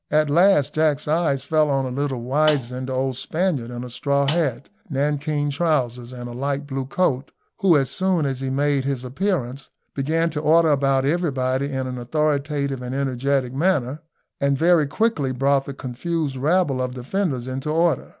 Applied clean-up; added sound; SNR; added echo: none; Snare drum; 13 dB; none.